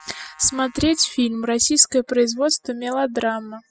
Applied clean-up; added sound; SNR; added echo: classical method spectral subtraction.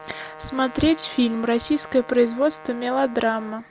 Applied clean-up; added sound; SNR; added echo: none; Brass instrument; 20 dB; none.